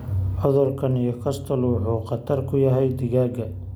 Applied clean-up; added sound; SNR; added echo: none; none; none; none.